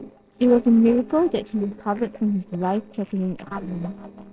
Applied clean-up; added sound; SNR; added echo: neural separator model SepFormer DNS4.